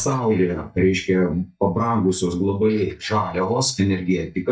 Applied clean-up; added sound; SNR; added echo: neural mask model DeepFilterNet 3.